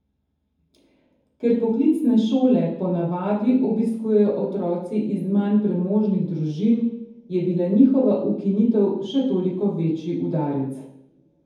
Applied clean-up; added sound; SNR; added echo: none; none; none; reverberation time 0.9 s.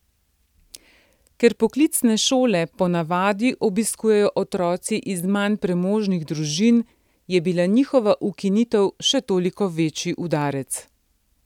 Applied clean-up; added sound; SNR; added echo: none; none; none; none.